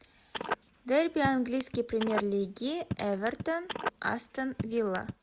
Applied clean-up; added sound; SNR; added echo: none; Telephone; 8 dB; none.